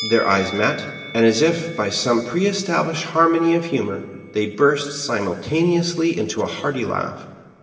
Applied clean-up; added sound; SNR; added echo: none; Musical instrument; 18 dB; reverberation time 2.3 s.